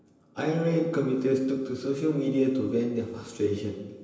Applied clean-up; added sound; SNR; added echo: none; none; none; reverberation time 1.0 s.